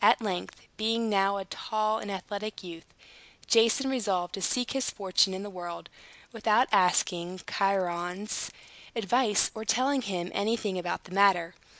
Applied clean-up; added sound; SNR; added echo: none; none; none; none.